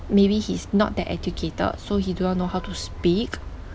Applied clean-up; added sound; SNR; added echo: none; Vehicle horn, car horn, honking; 12 dB; none.